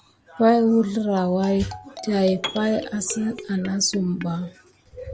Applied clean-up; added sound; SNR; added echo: none; Piano + Marimba, xylophone; 15 dB; none.